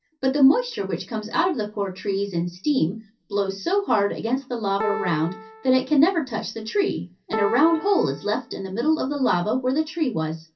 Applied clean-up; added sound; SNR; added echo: none; Piano; 11 dB; reverberation time 0.3 s.